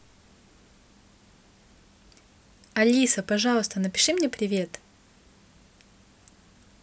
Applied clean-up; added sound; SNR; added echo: none; none; none; none.